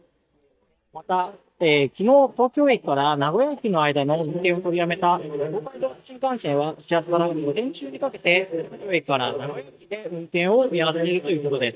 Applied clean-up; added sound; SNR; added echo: neural mask model DeepFilterNet 3.